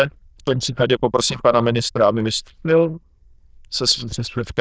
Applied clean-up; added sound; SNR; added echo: neural diffusion model UNIVERSE++.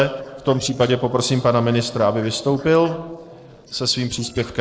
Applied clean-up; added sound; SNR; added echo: neural separator model SepFormer DNS4.